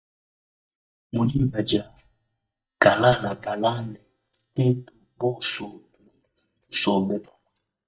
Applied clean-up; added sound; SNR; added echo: neural mask model DeepFilterNet 3.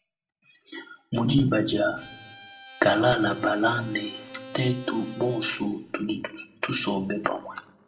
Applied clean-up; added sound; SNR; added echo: none; Bowed string instrument; 18 dB; reverberation time 0.6 s.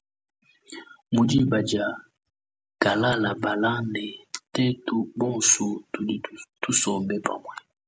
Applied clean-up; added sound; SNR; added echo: none; none; none; none.